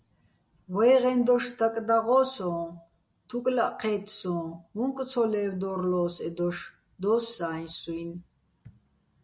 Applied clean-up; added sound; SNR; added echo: none; none; none; none.